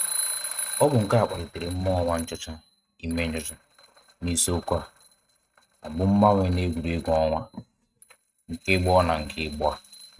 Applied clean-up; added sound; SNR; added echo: neural mask model RNNoise.